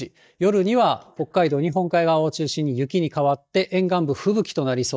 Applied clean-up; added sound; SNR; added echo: neural mask model DeepFilterNet 3.